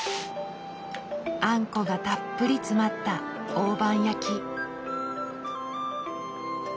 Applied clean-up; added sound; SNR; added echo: none; none; none; none.